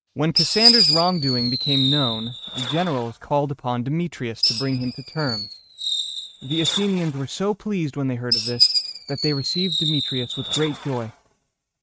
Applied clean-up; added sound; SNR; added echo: neural mask model RNNoise.